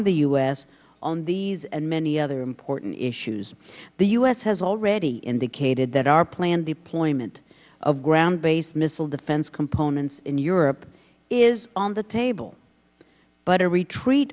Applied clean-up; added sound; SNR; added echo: none; none; none; none.